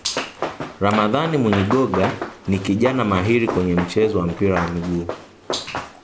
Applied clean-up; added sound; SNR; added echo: none; Run; 9 dB; none.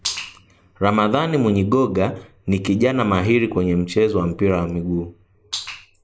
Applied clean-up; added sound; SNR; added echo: none; none; none; none.